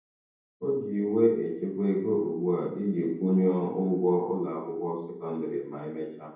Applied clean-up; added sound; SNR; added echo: none; none; none; reverberation time 0.9 s.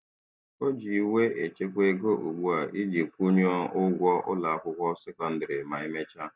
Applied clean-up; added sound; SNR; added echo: none; none; none; none.